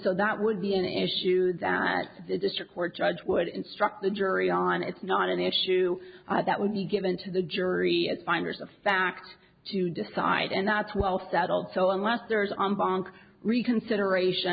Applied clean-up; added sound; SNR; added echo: none; none; none; none.